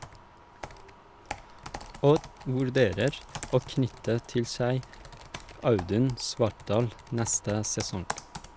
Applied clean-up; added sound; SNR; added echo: none; Computer keyboard; 14 dB; none.